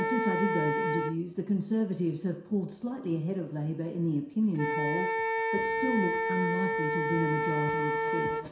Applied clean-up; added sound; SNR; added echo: none; Wind instrument, woodwind instrument; 0 dB; reverberation time 0.7 s.